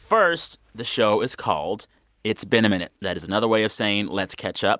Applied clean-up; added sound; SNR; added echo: none; none; none; none.